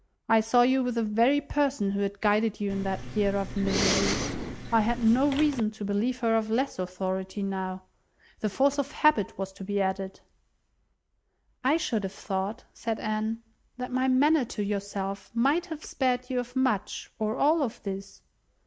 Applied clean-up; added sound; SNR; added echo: none; Respiratory sounds; 4 dB; none.